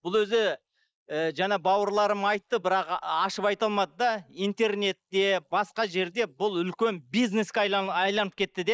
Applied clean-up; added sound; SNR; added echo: neural mask model Resemble Enhance denoiser.